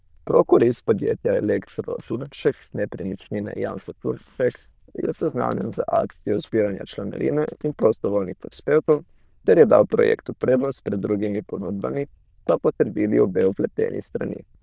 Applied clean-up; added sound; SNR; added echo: neural diffusion model UNIVERSE++.